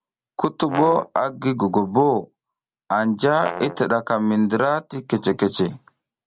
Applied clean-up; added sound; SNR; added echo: none; Brass instrument; 12 dB; none.